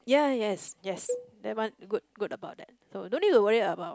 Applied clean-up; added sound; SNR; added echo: none; Cowbell; 13 dB; none.